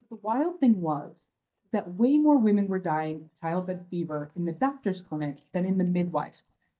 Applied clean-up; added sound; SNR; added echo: neural mask model DeepFilterNet 3.